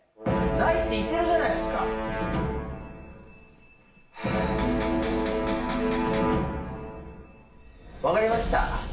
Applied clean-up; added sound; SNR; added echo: none; Electric guitar; 4 dB; reverberation time 1.0 s.